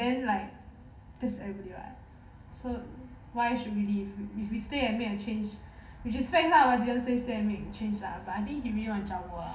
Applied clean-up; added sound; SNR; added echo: none; none; none; reverberation time 0.9 s.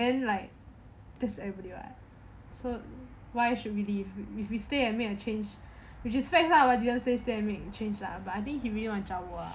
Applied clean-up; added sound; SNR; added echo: none; none; none; none.